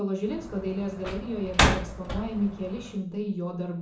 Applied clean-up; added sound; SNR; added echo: none; Slam; -1 dB; reverberation time 0.7 s.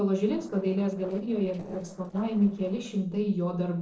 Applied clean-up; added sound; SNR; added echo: neural separator model SepFormer DNS4.